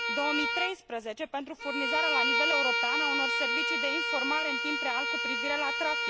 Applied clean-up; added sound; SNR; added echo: none; Bowed string instrument; -5 dB; none.